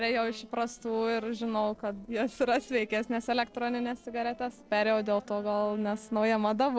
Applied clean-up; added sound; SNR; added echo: neural separator model SepFormer DNS4.